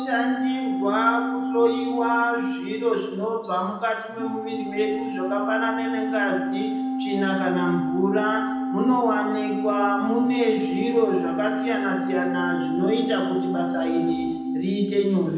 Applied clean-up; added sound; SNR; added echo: none; Organ; 2 dB; reverberation time 0.9 s.